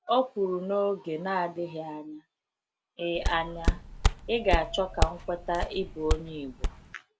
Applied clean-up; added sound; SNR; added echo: none; Walk, footsteps; -1 dB; none.